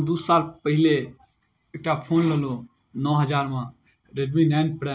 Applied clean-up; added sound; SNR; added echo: none; none; none; none.